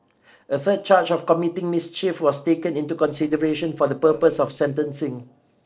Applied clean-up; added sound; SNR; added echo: neural separator model SepFormer DNS4.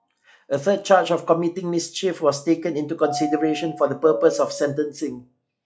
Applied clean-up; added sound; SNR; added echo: classical method log-MMSE.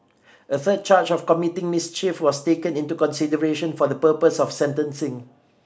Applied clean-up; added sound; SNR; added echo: none; none; none; none.